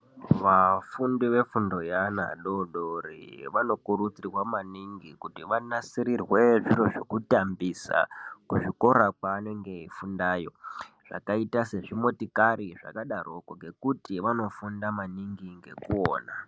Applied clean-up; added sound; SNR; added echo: none; none; none; none.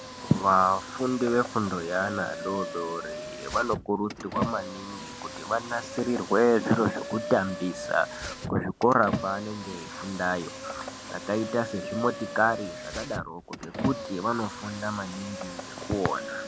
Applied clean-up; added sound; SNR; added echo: none; Car; 9 dB; none.